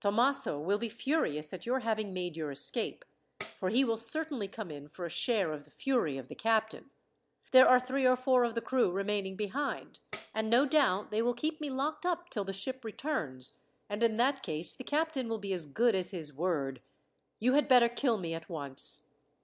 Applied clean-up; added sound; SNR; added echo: none; Tambourine; 10 dB; none.